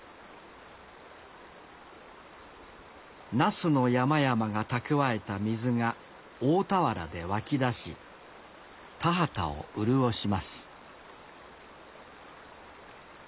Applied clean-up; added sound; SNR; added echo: none; none; none; none.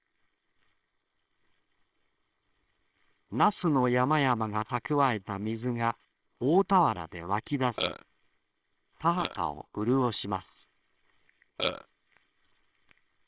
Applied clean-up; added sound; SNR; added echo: neural separator model SepFormer WHAMR!.